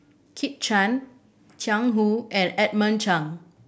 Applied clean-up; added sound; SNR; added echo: none; none; none; none.